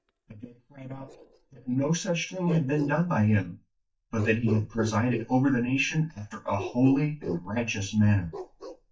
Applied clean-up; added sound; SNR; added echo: neural mask model DeepFilterNet 3.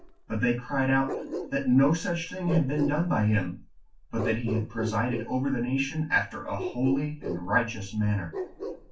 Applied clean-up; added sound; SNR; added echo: none; Bark; 11 dB; reverberation time 0.2 s.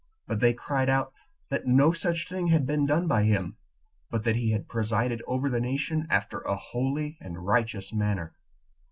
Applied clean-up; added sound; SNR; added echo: none; none; none; none.